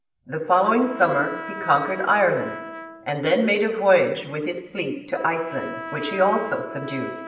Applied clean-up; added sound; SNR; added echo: none; Trumpet; 13 dB; reverberation time 1.0 s.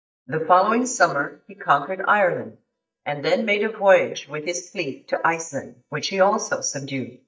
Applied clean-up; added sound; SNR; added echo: neural mask model DeepFilterNet 3.